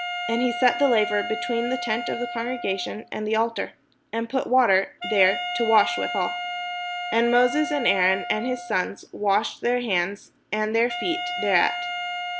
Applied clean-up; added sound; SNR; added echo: none; Wind instrument, woodwind instrument; 7 dB; none.